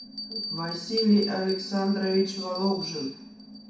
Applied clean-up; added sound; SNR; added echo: none; Bell; 10 dB; reverberation time 0.6 s.